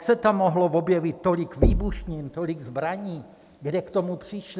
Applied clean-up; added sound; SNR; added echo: none; Knock; 3 dB; none.